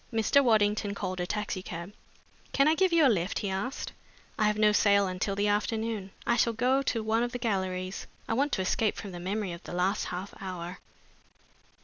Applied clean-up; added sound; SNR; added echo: none; none; none; none.